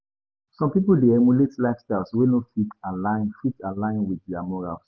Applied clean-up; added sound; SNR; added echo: none; none; none; none.